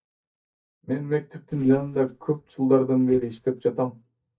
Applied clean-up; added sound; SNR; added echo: neural mask model DeepFilterNet 3.